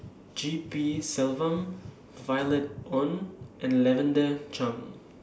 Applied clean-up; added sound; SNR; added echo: none; Bass guitar; 19 dB; none.